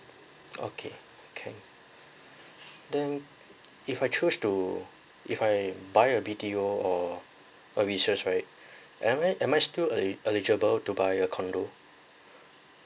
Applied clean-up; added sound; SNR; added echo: none; none; none; none.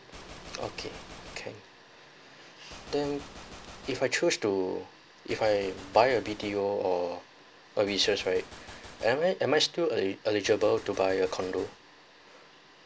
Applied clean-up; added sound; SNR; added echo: none; Gunshot, gunfire; 19 dB; none.